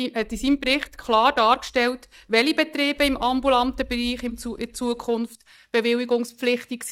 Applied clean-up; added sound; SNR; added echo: neural mask model DeepFilterNet 3.